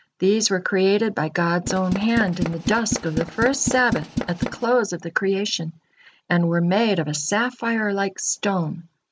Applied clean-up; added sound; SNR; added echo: none; Tools; 6 dB; none.